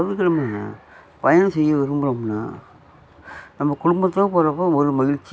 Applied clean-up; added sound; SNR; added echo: none; none; none; none.